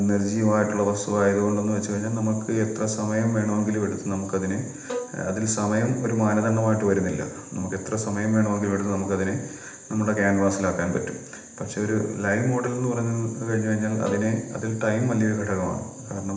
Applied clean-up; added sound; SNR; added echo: none; Bowed string instrument; 14 dB; reverberation time 0.8 s.